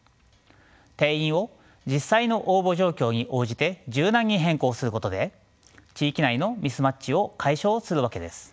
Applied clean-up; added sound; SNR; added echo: none; none; none; none.